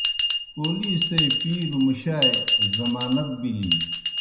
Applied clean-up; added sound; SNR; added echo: none; Bell; 0 dB; reverberation time 0.8 s.